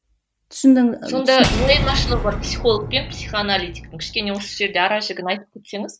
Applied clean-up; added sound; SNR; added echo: none; Shatter / Boom; 5 dB; none.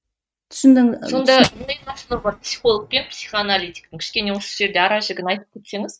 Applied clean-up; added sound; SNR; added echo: neural mask model RNNoise.